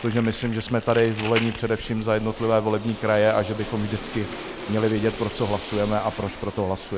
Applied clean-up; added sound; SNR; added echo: none; Aircraft + Crumpling, crinkling; 12 dB; none.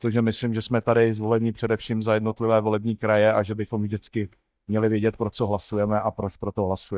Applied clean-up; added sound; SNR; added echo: neural mask model DeepFilterNet 3.